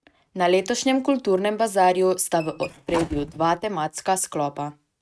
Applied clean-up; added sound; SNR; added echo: neural mask model RNNoise.